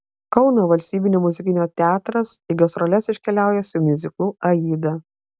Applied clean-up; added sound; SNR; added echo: none; none; none; none.